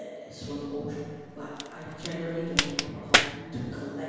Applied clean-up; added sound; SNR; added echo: none; Crack; -4 dB; reverberation time 1.9 s.